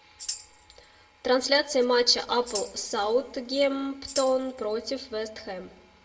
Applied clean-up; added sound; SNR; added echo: none; Tambourine; 14 dB; reverberation time 0.9 s.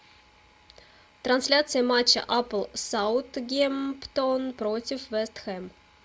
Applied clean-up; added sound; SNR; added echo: none; none; none; none.